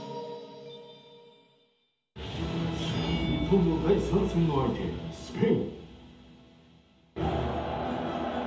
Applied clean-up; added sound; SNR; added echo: none; none; none; reverberation time 0.8 s.